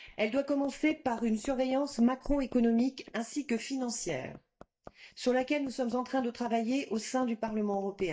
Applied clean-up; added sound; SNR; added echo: neural mask model DeepFilterNet 3.